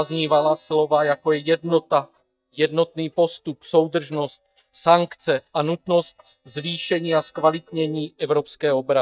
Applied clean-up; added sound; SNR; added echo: neural mask model DeepFilterNet 3.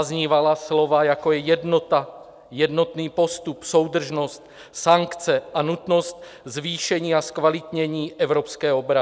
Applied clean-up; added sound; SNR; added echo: none; none; none; none.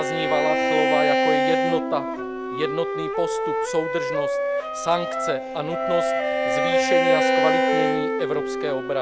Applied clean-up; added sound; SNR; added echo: none; Bowed string instrument + Wind instrument, woodwind instrument; -5 dB; none.